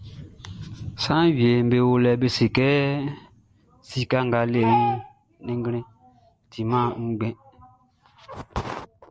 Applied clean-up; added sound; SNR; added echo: none; none; none; none.